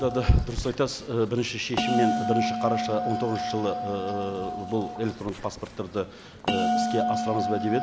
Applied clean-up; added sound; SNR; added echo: none; Bell; 2 dB; none.